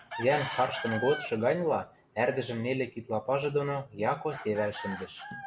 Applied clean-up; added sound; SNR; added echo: none; Chicken, rooster; 12 dB; none.